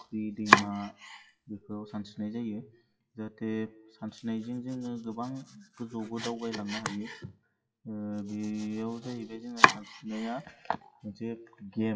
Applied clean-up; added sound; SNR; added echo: classical method WPE with log-MMSE.